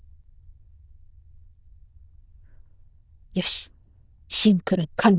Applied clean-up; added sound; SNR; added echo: neural diffusion model UNIVERSE++.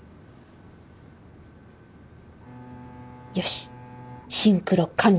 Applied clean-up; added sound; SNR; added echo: none; Bowed string instrument; 18 dB; none.